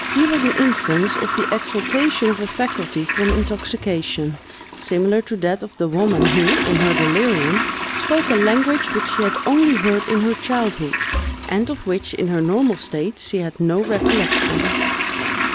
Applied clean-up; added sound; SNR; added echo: none; Toilet flush; 3 dB; none.